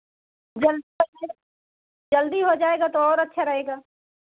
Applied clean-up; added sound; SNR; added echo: none; none; none; none.